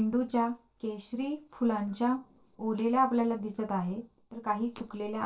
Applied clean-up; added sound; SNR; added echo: neural separator model SepFormer DNS4.